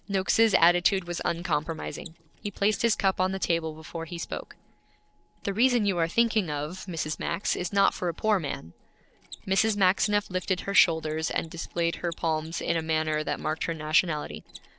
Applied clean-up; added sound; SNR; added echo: neural separator model SepFormer DNS4.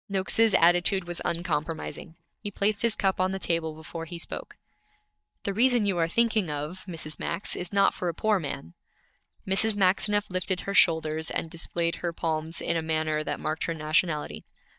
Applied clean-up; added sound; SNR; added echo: neural mask model DeepFilterNet 3.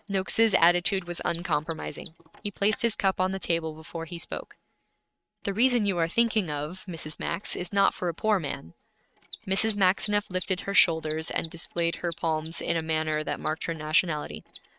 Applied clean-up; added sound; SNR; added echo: neural mask model RNNoise.